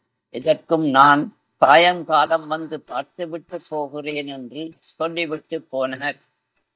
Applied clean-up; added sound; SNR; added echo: neural mask model DeepFilterNet 3.